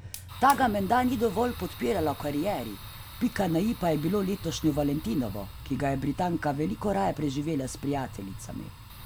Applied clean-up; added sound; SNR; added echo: none; Fire; 14 dB; none.